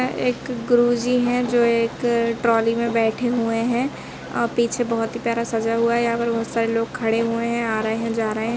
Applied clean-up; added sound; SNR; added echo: none; Train; 15 dB; none.